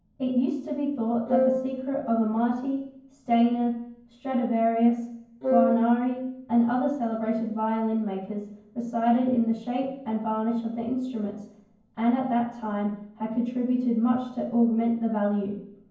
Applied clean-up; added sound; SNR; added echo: none; Wind instrument, woodwind instrument; 0 dB; reverberation time 0.9 s.